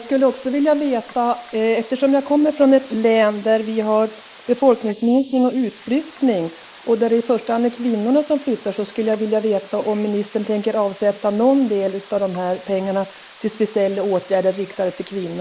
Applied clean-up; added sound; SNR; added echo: neural mask model Resemble Enhance denoiser.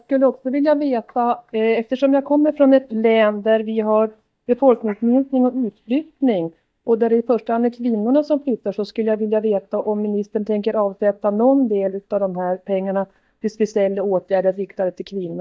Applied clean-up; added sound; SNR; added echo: neural mask model DeepFilterNet 3.